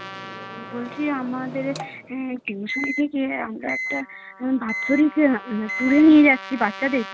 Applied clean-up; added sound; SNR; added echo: none; Trumpet + Microwave oven; 12 dB; none.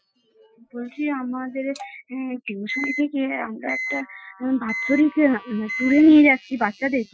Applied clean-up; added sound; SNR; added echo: classical method Wiener filter.